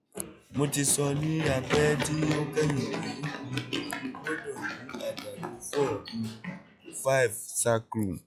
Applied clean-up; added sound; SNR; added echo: classical method log-MMSE.